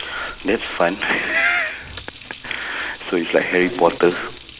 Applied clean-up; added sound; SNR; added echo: none; Water tap, faucet; 19 dB; none.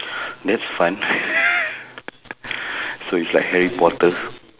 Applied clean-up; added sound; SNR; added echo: none; none; none; none.